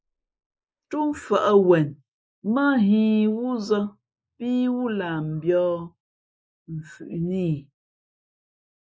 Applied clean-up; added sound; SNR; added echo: neural mask model Resemble Enhance denoiser.